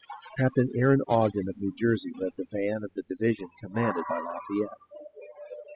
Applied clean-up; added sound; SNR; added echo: classical method spectral subtraction.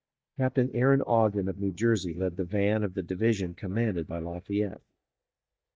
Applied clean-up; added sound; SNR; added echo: neural mask model DeepFilterNet 3.